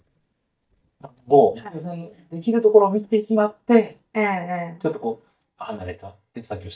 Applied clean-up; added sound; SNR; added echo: neural mask model DeepFilterNet 3.